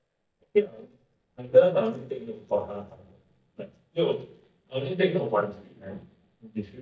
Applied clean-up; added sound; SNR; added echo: neural mask model DeepFilterNet 3.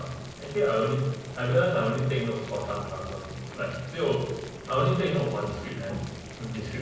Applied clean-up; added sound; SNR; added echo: none; Boiling; 15 dB; reverberation time 1.1 s.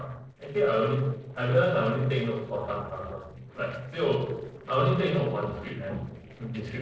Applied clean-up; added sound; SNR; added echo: neural separator model SepFormer DNS4.